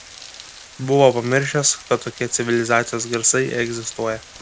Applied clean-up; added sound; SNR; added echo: none; Rain; 20 dB; none.